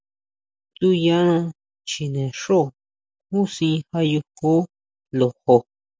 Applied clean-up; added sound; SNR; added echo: none; none; none; none.